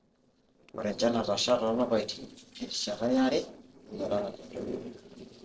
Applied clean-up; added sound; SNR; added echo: neural separator model SepFormer DNS4.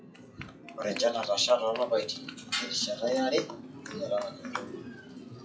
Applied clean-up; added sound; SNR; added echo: classical method WPE with log-MMSE.